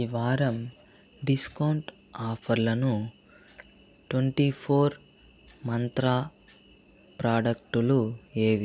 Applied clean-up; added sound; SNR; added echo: none; none; none; none.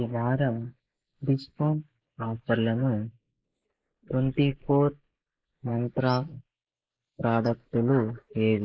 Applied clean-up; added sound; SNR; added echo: neural mask model Resemble Enhance denoiser.